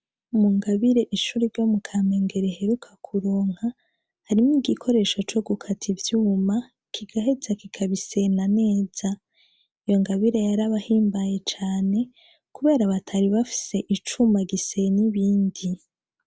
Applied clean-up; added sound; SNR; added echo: none; none; none; none.